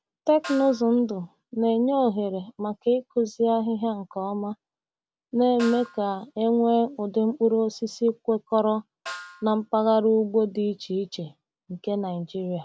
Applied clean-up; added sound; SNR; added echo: none; Snare drum; 19 dB; none.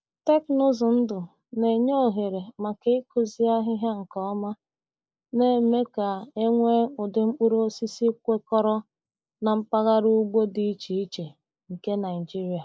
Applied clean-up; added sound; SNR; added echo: neural mask model Resemble Enhance denoiser.